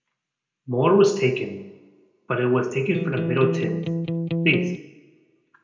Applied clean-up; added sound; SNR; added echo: none; Electric guitar; 2 dB; reverberation time 0.8 s.